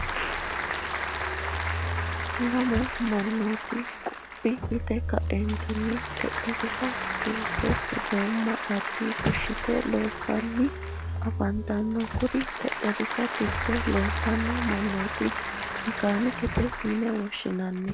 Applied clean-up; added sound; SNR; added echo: none; Motor vehicle (road) + Applause / Crowd; 1 dB; none.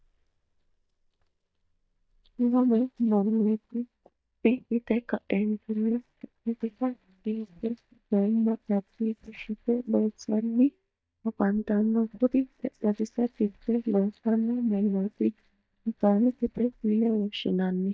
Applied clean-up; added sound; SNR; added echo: neural mask model DeepFilterNet 3.